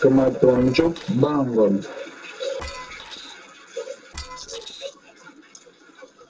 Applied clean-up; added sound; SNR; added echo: neural separator model SepFormer DNS4.